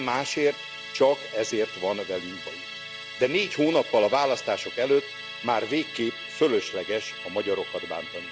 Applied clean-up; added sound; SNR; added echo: none; Musical instrument; 12 dB; none.